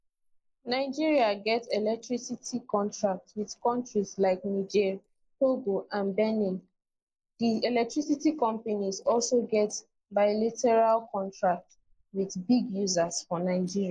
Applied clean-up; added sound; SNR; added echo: neural mask model Resemble Enhance denoiser.